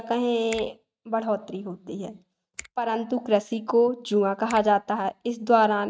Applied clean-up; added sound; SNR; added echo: neural mask model RNNoise.